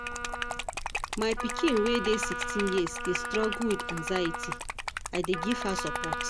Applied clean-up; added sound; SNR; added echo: none; Wind instrument, woodwind instrument + Liquid; 3 dB; none.